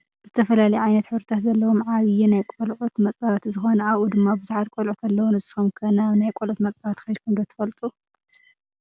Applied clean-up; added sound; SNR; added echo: none; none; none; none.